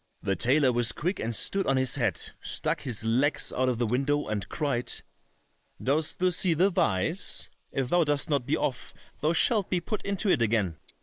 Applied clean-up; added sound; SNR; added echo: neural mask model Resemble Enhance denoiser.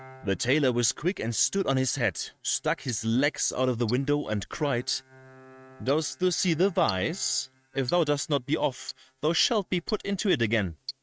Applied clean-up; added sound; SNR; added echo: neural mask model RNNoise.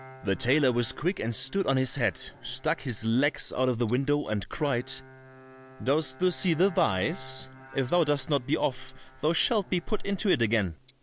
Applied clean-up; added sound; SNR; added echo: none; Tick-tock + Bowed string instrument; 18 dB; none.